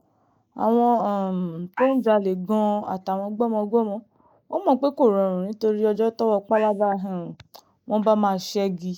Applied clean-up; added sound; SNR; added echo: neural mask model Resemble Enhance denoiser.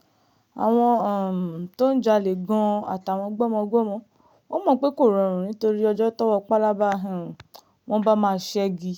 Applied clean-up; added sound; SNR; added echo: none; none; none; none.